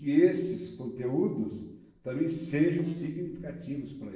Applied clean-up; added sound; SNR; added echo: neural separator model SepFormer DNS4.